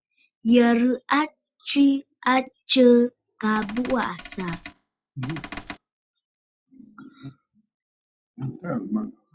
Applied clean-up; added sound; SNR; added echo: classical method log-MMSE.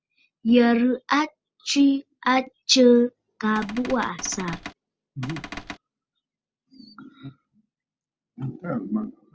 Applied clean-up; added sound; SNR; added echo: none; Cupboard open or close / Door; 12 dB; none.